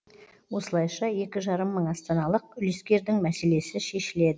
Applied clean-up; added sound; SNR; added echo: none; none; none; none.